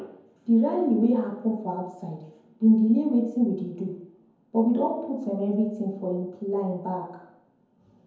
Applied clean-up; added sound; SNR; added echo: none; none; none; reverberation time 0.9 s.